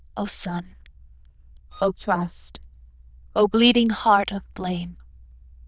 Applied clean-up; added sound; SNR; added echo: neural diffusion model UNIVERSE++.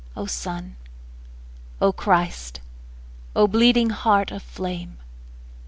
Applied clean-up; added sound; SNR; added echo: none; none; none; none.